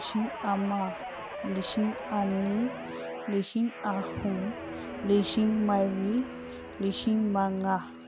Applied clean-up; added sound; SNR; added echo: none; Guitar; 9 dB; none.